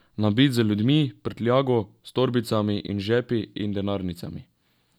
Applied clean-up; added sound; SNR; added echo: none; none; none; none.